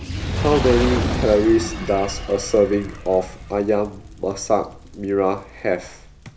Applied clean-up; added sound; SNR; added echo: none; Fire; 7 dB; none.